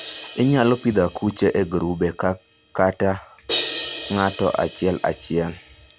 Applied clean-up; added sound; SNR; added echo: none; Crash cymbal; 9 dB; none.